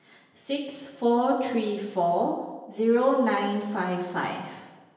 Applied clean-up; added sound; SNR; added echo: none; none; none; reverberation time 1.0 s.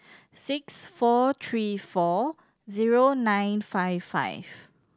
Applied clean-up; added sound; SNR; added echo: none; none; none; none.